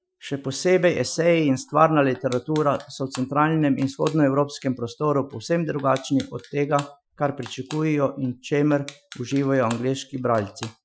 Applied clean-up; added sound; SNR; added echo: classical method Wiener filter.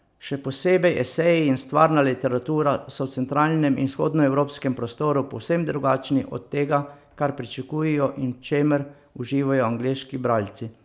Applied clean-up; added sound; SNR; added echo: none; none; none; none.